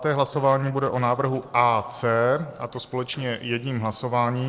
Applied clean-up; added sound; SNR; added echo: neural separator model SepFormer DNS4.